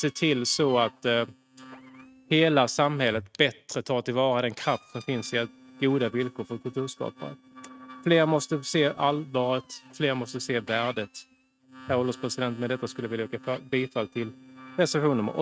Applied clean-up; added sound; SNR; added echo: neural mask model RNNoise.